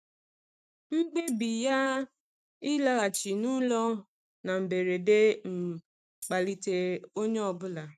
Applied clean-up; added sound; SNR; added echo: neural mask model RNNoise.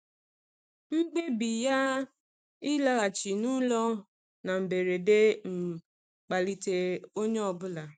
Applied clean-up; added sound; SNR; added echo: none; none; none; none.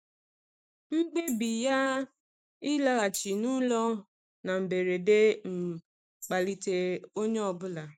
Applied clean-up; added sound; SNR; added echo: neural mask model Resemble Enhance denoiser.